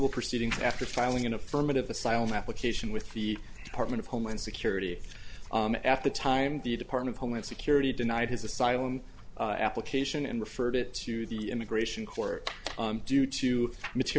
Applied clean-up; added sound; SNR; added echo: none; none; none; none.